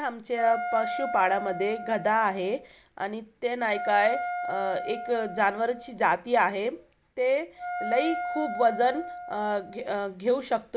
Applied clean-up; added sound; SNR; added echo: none; Wind instrument, woodwind instrument; 7 dB; none.